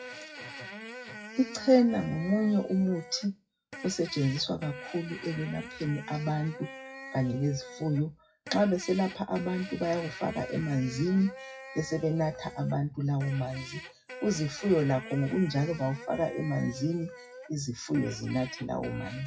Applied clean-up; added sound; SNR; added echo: classical method WPE with log-MMSE.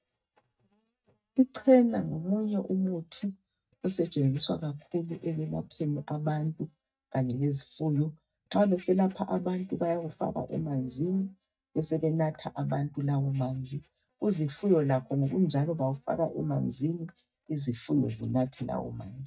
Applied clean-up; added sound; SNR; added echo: neural mask model DeepFilterNet 3.